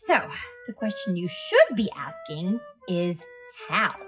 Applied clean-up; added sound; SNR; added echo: classical method WPE with log-MMSE.